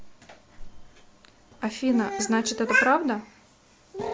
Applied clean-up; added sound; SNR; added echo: none; none; none; none.